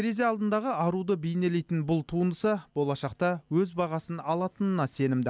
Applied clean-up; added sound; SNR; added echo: none; none; none; none.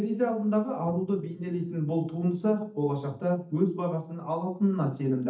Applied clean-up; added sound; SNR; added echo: neural mask model DeepFilterNet 3.